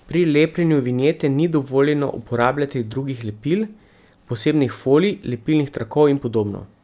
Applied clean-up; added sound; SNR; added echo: none; none; none; none.